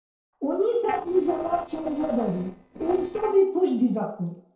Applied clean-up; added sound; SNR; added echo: neural separator model SepFormer DNS4.